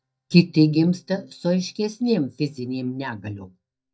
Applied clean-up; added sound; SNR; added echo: neural mask model DeepFilterNet 3.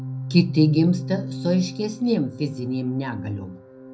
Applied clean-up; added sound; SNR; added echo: none; Organ; 10 dB; reverberation time 0.5 s.